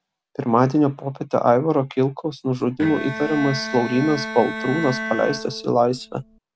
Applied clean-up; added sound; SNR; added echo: none; Bowed string instrument; 9 dB; none.